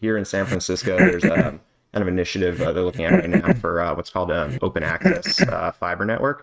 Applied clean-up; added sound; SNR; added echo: neural mask model RNNoise.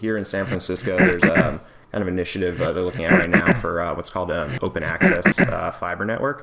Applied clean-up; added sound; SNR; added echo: none; Cough; -2 dB; none.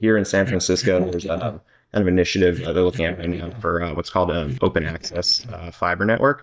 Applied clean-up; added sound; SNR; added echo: neural mask model DeepFilterNet 3.